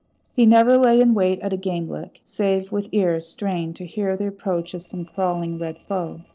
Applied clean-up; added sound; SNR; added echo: neural separator model SepFormer DNS4.